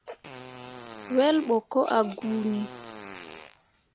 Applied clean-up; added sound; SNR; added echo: none; Fart; 15 dB; none.